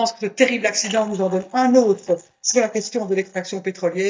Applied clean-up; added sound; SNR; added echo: neural mask model DeepFilterNet 3.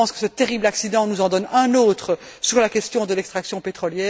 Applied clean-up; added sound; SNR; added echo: none; none; none; none.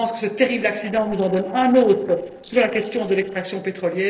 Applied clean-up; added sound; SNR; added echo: neural separator model SepFormer DNS4.